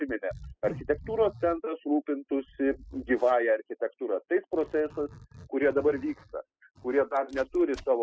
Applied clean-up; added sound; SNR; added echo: classical method spectral subtraction.